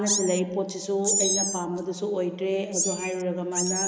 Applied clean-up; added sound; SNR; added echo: neural mask model Resemble Enhance denoiser.